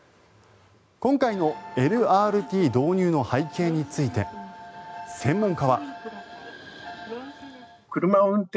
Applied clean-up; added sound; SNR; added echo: none; none; none; none.